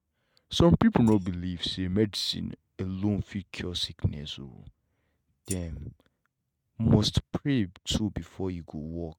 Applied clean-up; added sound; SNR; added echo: neural mask model RNNoise.